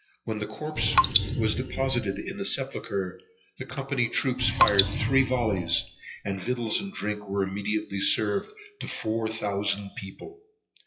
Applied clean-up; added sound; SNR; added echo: classical method WPE with log-MMSE.